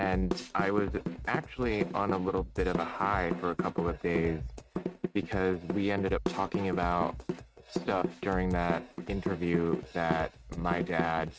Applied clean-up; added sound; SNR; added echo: neural mask model RNNoise.